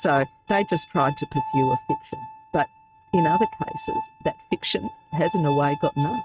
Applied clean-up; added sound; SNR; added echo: neural mask model RNNoise.